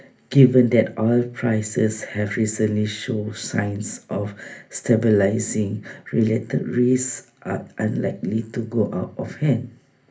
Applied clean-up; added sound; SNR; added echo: none; none; none; reverberation time 0.3 s.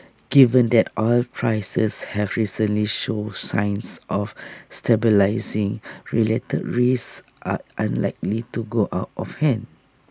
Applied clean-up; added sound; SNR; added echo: none; none; none; none.